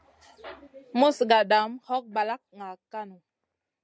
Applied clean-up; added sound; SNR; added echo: none; none; none; none.